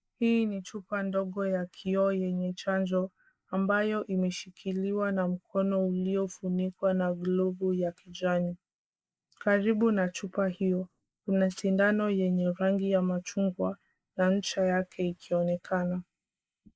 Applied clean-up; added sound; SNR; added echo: neural mask model Resemble Enhance denoiser.